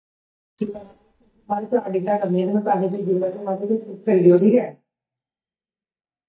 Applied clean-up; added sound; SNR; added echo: neural mask model DeepFilterNet 3.